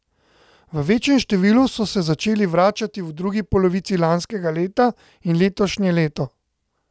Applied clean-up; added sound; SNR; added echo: none; none; none; none.